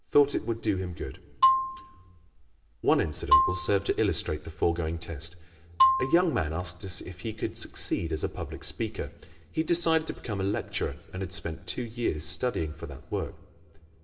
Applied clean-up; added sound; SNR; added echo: none; Marimba, xylophone; -1 dB; reverberation time 2.6 s.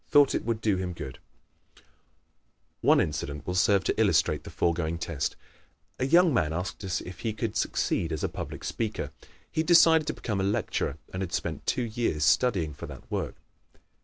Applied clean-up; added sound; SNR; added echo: none; none; none; none.